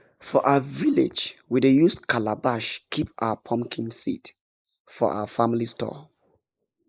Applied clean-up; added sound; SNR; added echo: neural mask model Resemble Enhance denoiser.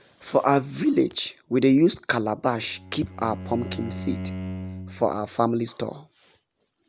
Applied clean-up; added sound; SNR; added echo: none; Bowed string instrument; 12 dB; none.